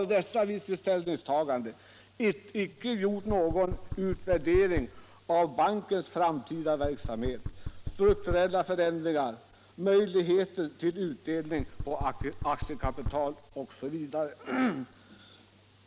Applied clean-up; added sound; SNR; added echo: none; Knock; 8 dB; none.